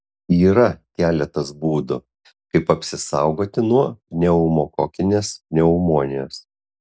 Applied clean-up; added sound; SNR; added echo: none; none; none; none.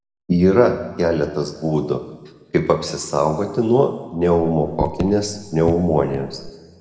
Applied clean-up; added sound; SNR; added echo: none; Raindrop / Drip; 12 dB; reverberation time 1.3 s.